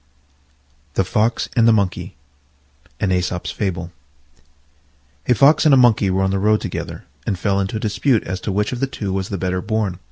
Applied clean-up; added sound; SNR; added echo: none; none; none; none.